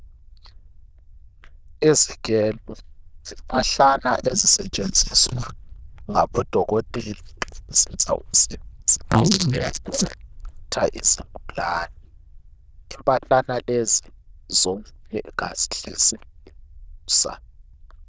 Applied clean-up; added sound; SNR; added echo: neural diffusion model UNIVERSE++.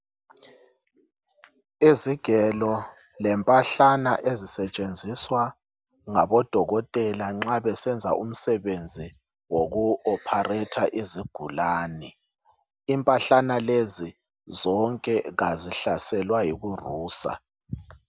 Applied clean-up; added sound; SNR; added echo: none; none; none; none.